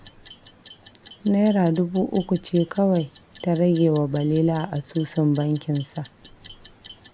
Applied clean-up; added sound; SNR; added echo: none; Clock; 9 dB; none.